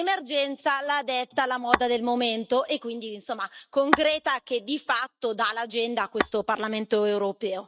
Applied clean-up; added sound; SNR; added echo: neural mask model RNNoise.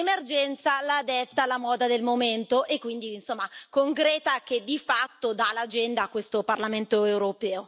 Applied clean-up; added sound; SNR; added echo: none; none; none; none.